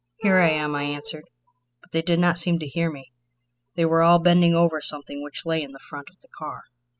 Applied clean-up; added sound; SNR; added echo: classical method spectral subtraction.